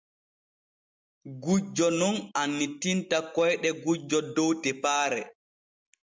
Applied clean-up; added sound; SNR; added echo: none; none; none; none.